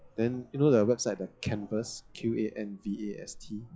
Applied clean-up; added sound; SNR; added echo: classical method log-MMSE.